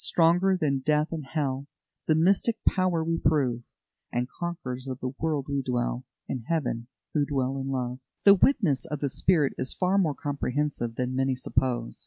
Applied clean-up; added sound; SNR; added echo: none; none; none; none.